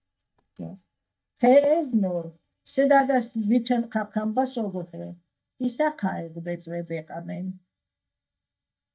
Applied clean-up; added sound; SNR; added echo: neural mask model DeepFilterNet 3.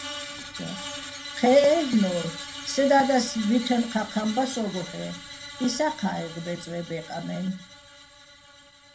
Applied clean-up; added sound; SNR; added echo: none; Screech; 13 dB; reverberation time 0.3 s.